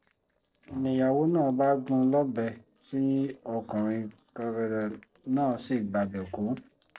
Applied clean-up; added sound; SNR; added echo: neural separator model SepFormer DNS4.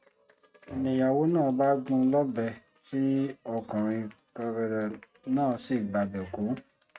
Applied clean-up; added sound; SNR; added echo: neural mask model RNNoise.